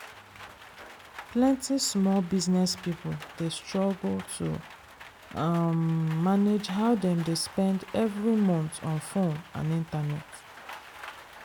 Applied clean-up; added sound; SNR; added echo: none; Rain; 18 dB; none.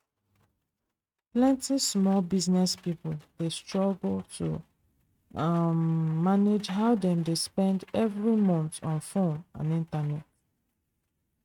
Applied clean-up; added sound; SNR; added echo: neural mask model RNNoise.